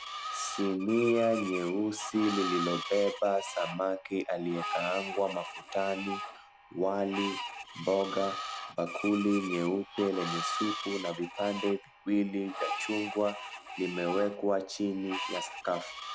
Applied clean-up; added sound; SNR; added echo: none; Screech; 8 dB; none.